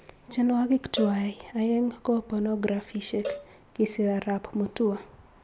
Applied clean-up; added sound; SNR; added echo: none; Cowbell; 15 dB; none.